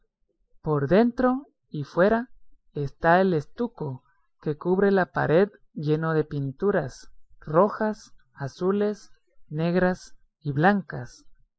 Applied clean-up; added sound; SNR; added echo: neural mask model Resemble Enhance denoiser.